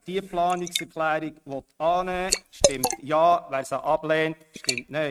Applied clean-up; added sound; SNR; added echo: neural mask model RNNoise.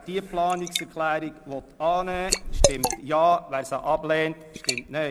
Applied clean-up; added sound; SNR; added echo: none; Liquid; 4 dB; none.